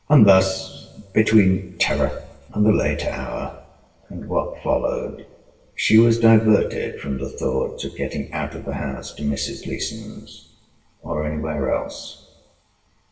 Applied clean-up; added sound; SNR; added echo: none; none; none; reverberation time 1.4 s.